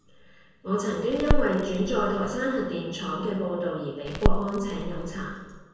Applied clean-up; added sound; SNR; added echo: none; Crackle; 0 dB; reverberation time 1.2 s.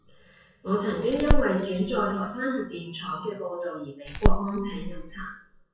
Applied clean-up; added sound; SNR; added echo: classical method WPE with log-MMSE.